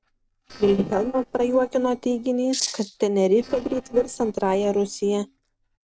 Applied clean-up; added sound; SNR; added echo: neural separator model SepFormer DNS4.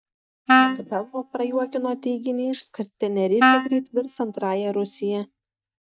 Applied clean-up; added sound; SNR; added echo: neural mask model DeepFilterNet 3.